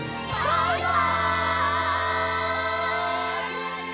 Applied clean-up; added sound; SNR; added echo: none; none; none; none.